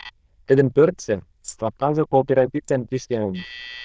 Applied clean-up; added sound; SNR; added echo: neural diffusion model UNIVERSE++.